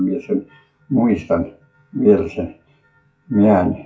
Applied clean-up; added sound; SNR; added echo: classical method WPE with log-MMSE.